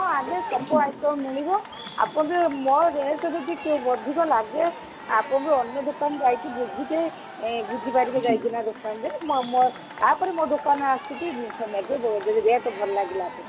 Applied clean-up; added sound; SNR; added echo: none; Crowd / Cheering; 12 dB; none.